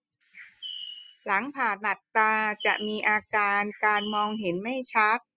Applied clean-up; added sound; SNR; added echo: classical method spectral subtraction.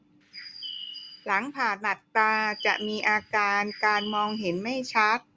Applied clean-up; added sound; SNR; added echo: none; Bird; 14 dB; none.